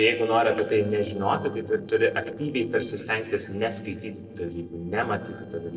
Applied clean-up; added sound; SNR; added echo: neural separator model SepFormer DNS4.